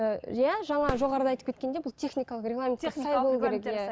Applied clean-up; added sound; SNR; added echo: none; Fireworks; 14 dB; none.